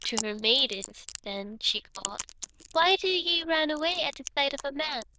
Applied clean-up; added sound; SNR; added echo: neural diffusion model UNIVERSE++.